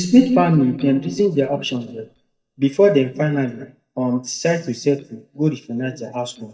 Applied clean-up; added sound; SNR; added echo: neural mask model DeepFilterNet 3.